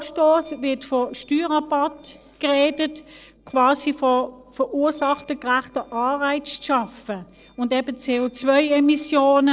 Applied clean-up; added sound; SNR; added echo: neural separator model SepFormer DNS4.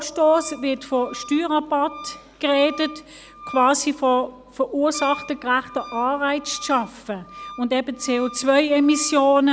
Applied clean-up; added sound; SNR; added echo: none; Wind instrument, woodwind instrument; 18 dB; none.